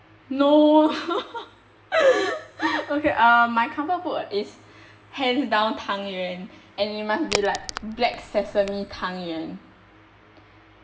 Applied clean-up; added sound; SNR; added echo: none; Crack; 11 dB; reverberation time 1.9 s.